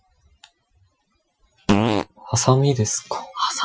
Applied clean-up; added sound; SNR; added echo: classical method Wiener filter.